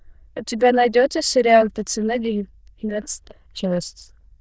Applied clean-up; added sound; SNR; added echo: neural diffusion model UNIVERSE++.